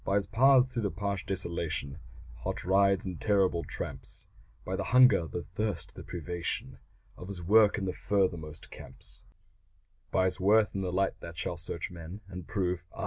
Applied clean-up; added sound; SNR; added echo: none; none; none; none.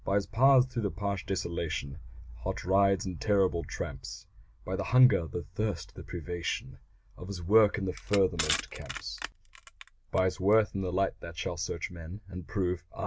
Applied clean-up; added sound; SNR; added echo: none; Crushing; 10 dB; none.